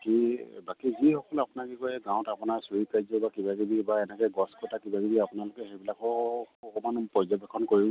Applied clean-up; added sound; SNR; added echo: none; none; none; none.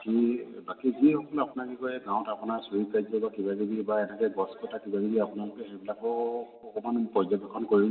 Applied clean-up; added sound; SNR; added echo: none; none; none; reverberation time 2.3 s.